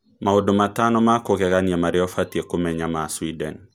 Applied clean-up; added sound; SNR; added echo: none; none; none; none.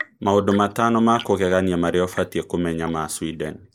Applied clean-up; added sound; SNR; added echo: neural mask model Resemble Enhance denoiser.